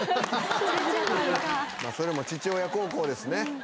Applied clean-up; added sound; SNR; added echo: none; none; none; none.